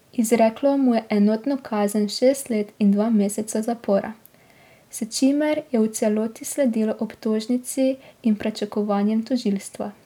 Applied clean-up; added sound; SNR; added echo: none; none; none; none.